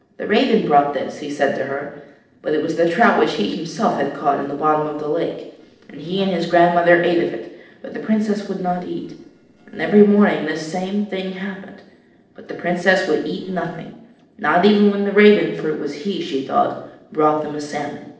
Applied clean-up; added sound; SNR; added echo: neural separator model SepFormer DNS4.